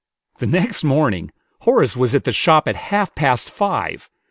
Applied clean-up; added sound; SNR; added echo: none; none; none; none.